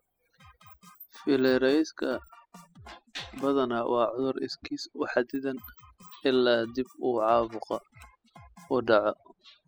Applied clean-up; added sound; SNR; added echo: classical method spectral subtraction.